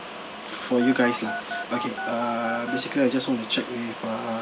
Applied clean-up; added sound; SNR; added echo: none; Telephone; 7 dB; none.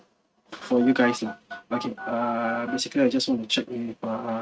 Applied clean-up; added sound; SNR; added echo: neural mask model RNNoise.